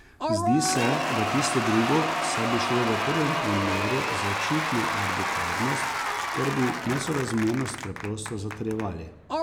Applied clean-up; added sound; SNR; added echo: none; Applause / Crowd / Cheering; 0 dB; none.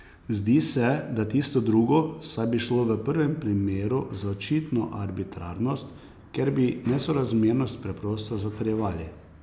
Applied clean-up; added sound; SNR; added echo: none; none; none; none.